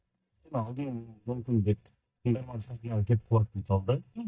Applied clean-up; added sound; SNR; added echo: neural mask model DeepFilterNet 3.